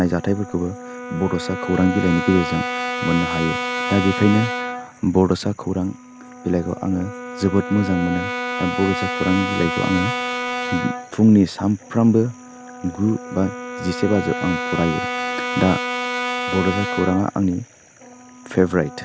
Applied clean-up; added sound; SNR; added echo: none; Brass instrument; 6 dB; none.